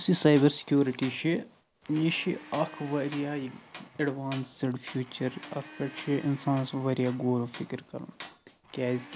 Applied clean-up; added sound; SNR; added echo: none; Tools + Domestic sounds, home sounds; 19 dB; none.